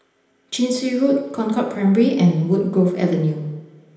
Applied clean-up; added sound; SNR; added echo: none; none; none; reverberation time 0.9 s.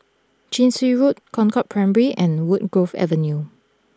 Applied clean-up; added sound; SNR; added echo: none; none; none; none.